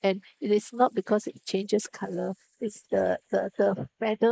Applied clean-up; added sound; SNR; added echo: neural mask model Resemble Enhance denoiser.